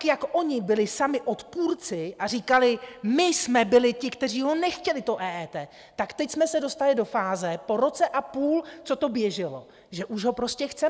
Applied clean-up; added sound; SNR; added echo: none; none; none; none.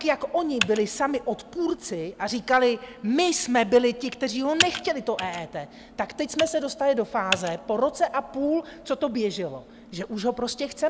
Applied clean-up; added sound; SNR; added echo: none; Computer keyboard; 11 dB; none.